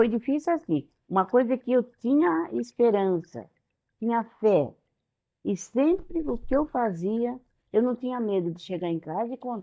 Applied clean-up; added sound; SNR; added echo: neural mask model DeepFilterNet 3.